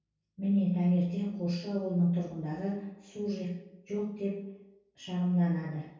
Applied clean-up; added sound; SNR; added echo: none; none; none; reverberation time 0.6 s.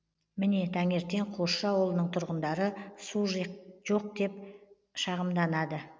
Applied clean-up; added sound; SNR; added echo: none; none; none; none.